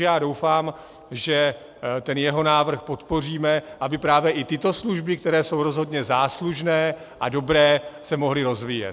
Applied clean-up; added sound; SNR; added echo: none; none; none; none.